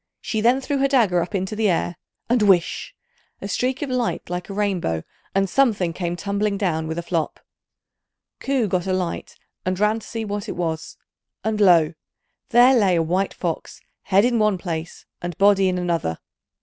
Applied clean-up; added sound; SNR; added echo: none; none; none; none.